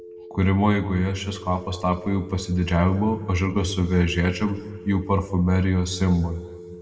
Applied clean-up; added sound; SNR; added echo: none; Telephone; 19 dB; reverberation time 1.2 s.